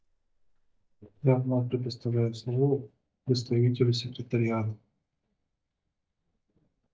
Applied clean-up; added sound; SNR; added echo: neural mask model DeepFilterNet 3.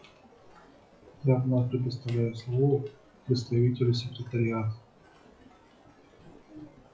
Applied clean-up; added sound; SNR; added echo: classical method WPE with log-MMSE.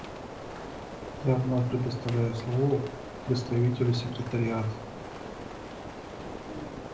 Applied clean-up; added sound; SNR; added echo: none; Rain; 9 dB; reverberation time 0.5 s.